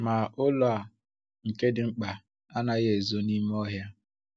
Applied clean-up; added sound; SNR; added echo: none; none; none; none.